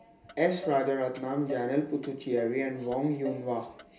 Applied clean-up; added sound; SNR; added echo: none; Motor vehicle (road); 15 dB; reverberation time 0.3 s.